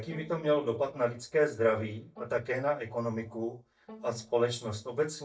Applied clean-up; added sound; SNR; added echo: neural mask model DeepFilterNet 3.